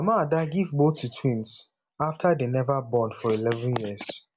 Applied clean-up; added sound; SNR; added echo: none; none; none; none.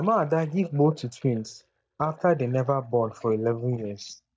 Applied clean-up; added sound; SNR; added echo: neural mask model DeepFilterNet 3.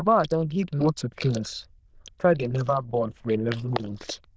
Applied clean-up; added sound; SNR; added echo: neural diffusion model UNIVERSE++.